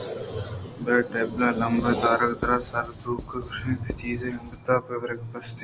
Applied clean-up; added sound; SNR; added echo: none; Writing; 13 dB; none.